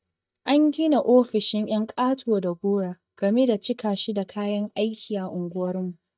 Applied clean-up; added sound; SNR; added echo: neural mask model DeepFilterNet 3.